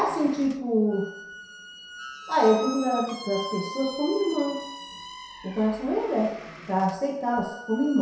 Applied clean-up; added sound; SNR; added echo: none; Squeak; 13 dB; reverberation time 0.7 s.